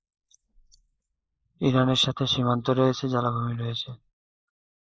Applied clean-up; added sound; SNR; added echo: neural mask model Resemble Enhance denoiser.